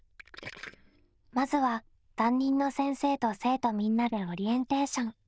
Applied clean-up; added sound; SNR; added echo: neural diffusion model UNIVERSE++.